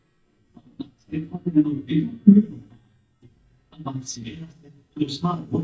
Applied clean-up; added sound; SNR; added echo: neural mask model DeepFilterNet 3.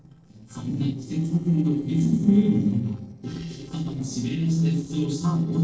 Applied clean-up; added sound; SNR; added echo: neural separator model SepFormer DNS4.